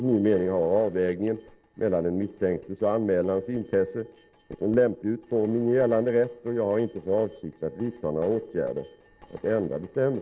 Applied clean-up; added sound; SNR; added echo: neural separator model SepFormer DNS4.